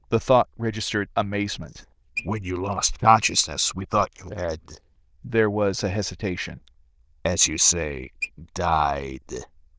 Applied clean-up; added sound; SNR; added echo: neural diffusion model UNIVERSE++.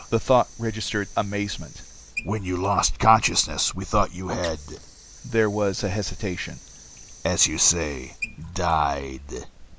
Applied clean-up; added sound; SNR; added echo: none; Sink (filling or washing) / Water; 19 dB; none.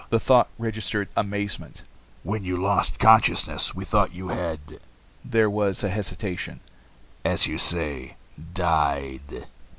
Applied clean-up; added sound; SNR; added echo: none; none; none; none.